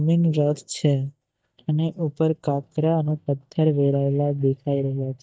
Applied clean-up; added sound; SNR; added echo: neural mask model DeepFilterNet 3.